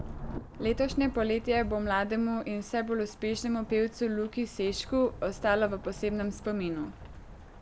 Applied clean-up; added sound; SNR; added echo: none; Rain / Thunderstorm; 12 dB; none.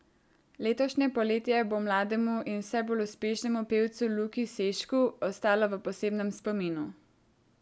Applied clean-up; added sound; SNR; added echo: none; none; none; none.